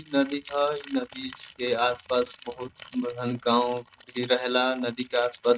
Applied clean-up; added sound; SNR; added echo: neural mask model RNNoise.